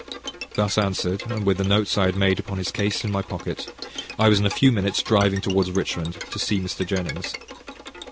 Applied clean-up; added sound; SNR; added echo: none; Bowed string instrument; 14 dB; none.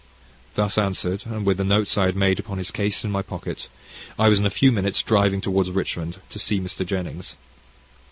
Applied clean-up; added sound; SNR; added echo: none; none; none; none.